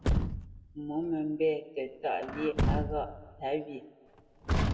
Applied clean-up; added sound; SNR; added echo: none; Truck; -1 dB; reverberation time 1.6 s.